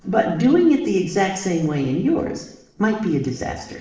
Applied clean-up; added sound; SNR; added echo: neural separator model SepFormer DNS4.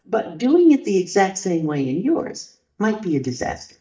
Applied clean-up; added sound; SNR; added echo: neural mask model DeepFilterNet 3.